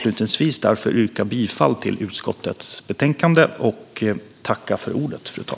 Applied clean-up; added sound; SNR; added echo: none; none; none; none.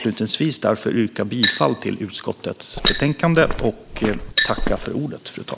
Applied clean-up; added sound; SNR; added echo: none; Glass + Walk, footsteps; 3 dB; none.